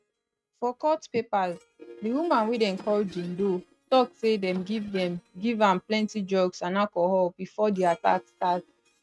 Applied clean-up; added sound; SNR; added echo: neural mask model RNNoise.